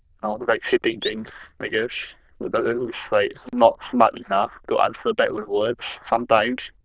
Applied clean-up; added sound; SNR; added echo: neural diffusion model UNIVERSE++.